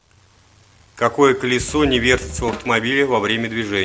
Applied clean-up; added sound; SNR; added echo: none; Drum kit; 13 dB; none.